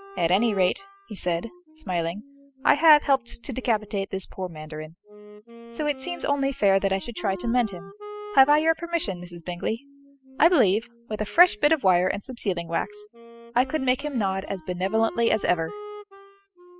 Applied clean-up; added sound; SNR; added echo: classical method spectral subtraction.